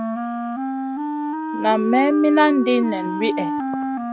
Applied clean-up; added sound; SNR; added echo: none; Wind instrument, woodwind instrument; 4 dB; none.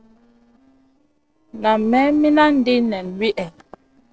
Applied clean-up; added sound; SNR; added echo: neural separator model SepFormer DNS4.